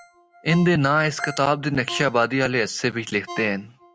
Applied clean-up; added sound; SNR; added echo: none; Ringtone; 18 dB; none.